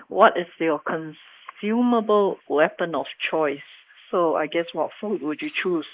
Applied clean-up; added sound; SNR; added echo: neural mask model Resemble Enhance denoiser.